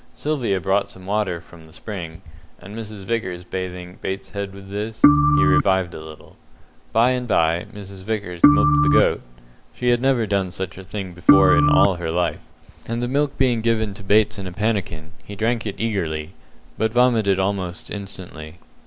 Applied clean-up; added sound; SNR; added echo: none; Organ; -5 dB; none.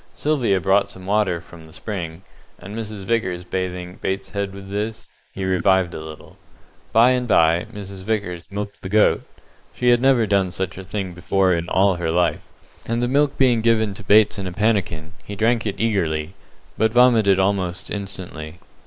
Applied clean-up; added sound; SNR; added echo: neural mask model Resemble Enhance denoiser.